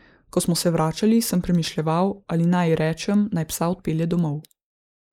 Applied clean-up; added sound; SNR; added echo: neural mask model Resemble Enhance denoiser.